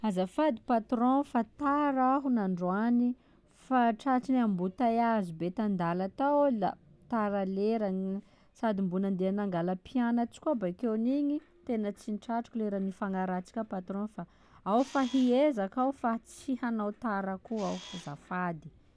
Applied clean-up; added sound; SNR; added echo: none; Camera; 18 dB; none.